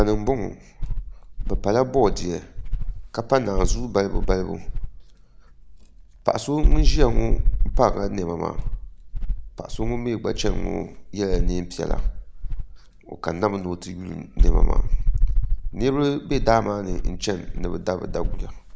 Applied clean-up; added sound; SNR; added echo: none; Insect; -4 dB; none.